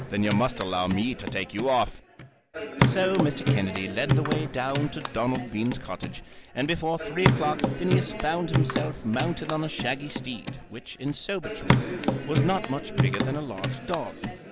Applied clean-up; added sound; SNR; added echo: none; Hands / Wood; 0 dB; none.